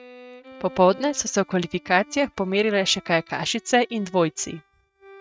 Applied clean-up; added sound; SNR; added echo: neural mask model RNNoise.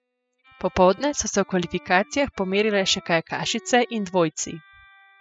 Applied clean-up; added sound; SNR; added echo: classical method spectral subtraction.